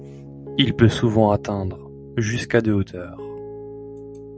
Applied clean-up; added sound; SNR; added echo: none; Piano; 14 dB; none.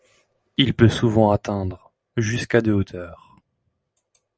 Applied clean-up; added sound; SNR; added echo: none; none; none; none.